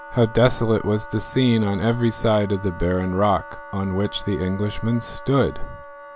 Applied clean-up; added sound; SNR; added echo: none; Wind instrument, woodwind instrument; 17 dB; none.